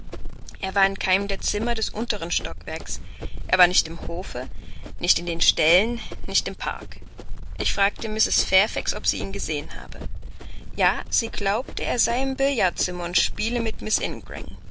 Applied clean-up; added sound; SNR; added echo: none; Run; 2 dB; none.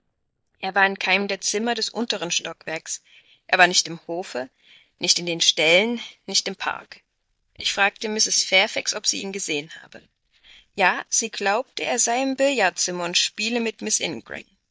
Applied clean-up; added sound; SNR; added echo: neural mask model DeepFilterNet 3.